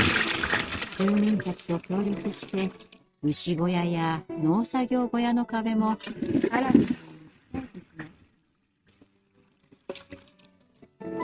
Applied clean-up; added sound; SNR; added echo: neural mask model RNNoise.